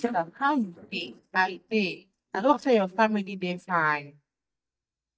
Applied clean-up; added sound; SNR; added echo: neural mask model DeepFilterNet 3.